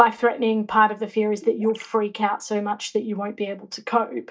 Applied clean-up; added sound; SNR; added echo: neural mask model DeepFilterNet 3.